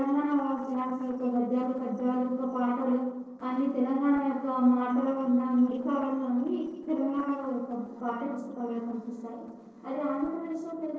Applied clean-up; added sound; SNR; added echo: neural separator model SepFormer DNS4.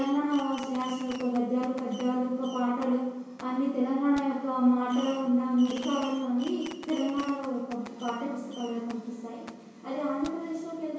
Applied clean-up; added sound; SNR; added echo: none; Fireworks; 19 dB; reverberation time 1.0 s.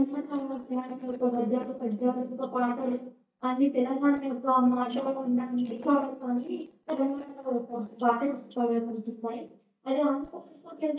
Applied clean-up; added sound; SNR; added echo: neural mask model DeepFilterNet 3.